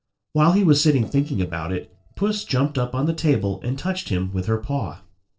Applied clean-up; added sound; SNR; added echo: neural separator model SepFormer DNS4.